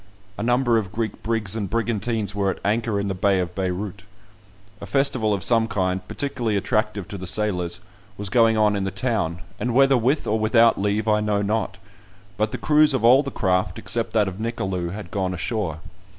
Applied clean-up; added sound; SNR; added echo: none; none; none; none.